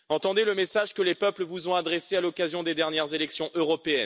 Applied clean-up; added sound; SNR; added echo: none; none; none; none.